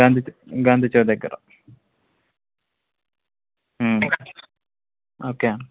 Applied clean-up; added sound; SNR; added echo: none; none; none; none.